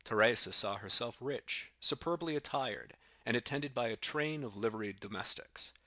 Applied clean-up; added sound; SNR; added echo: none; none; none; none.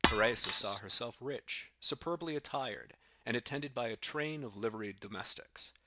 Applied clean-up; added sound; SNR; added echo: none; Shatter; -4 dB; none.